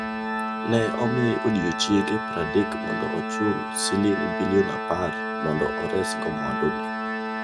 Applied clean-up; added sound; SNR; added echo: none; Organ; 2 dB; none.